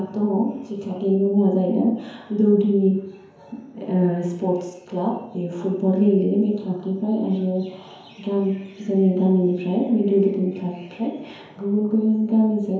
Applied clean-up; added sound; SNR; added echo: none; none; none; reverberation time 0.9 s.